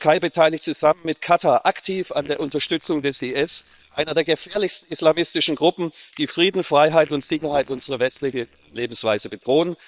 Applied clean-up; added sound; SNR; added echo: neural separator model SepFormer WHAM!.